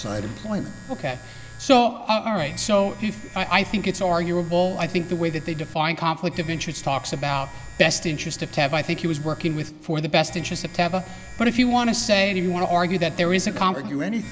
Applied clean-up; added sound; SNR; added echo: none; Domestic sounds, home sounds; 17 dB; none.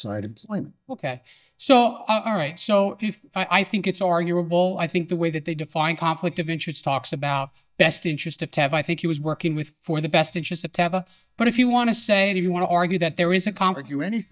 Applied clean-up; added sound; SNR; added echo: neural mask model DeepFilterNet 3.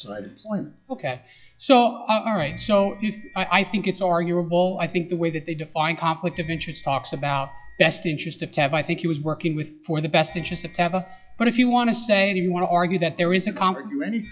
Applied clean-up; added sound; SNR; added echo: classical method log-MMSE.